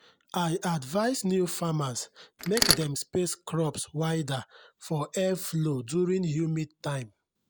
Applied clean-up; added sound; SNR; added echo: none; Mechanisms; -4 dB; none.